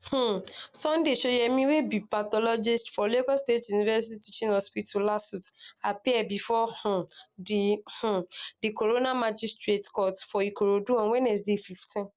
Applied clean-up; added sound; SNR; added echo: none; none; none; none.